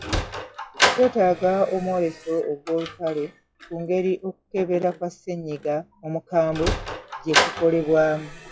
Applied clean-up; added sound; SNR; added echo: classical method log-MMSE.